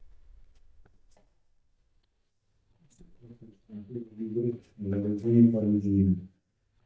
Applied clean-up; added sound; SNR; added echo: neural mask model DeepFilterNet 3.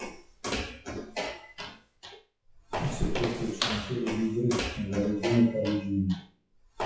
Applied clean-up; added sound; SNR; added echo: classical method WPE with log-MMSE.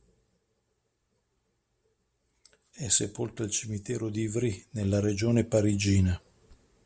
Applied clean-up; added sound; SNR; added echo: none; none; none; none.